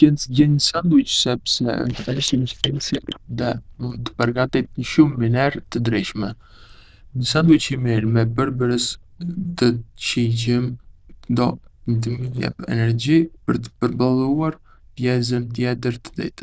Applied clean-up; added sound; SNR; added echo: neural diffusion model UNIVERSE++.